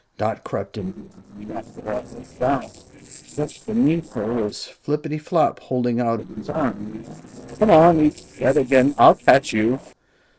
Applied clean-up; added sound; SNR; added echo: neural separator model SepFormer DNS4.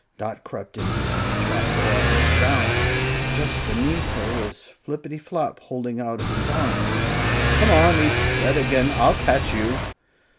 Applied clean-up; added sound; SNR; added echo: none; Motorcycle / Accelerating, revving, vroom; -5 dB; none.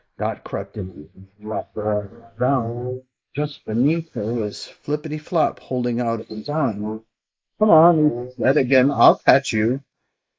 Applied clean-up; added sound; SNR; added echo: neural mask model Resemble Enhance denoiser.